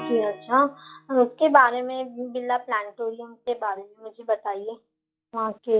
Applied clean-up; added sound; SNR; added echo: classical method log-MMSE.